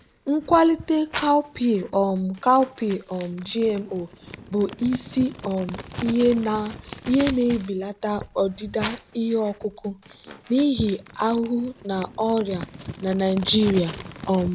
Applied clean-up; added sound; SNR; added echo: none; Crumpling, crinkling; 15 dB; none.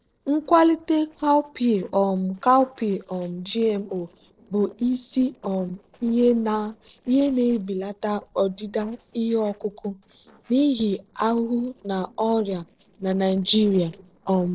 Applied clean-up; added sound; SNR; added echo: neural separator model SepFormer DNS4.